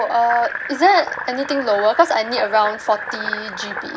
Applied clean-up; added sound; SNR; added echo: none; Fill (with liquid); 9 dB; none.